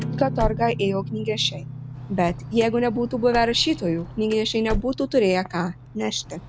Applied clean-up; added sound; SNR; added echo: none; Guitar + Car; 9 dB; none.